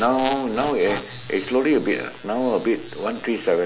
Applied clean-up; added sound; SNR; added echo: none; none; none; none.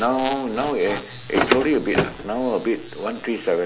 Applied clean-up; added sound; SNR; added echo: none; Car; 0 dB; none.